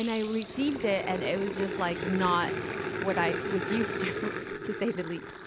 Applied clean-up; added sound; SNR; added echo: none; Growling; 3 dB; none.